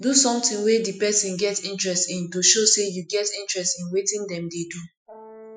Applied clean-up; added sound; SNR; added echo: classical method Wiener filter.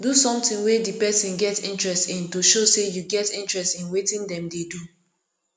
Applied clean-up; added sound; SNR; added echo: none; none; none; none.